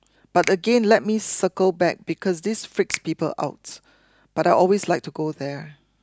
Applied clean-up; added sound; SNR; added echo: none; Finger snapping; 18 dB; none.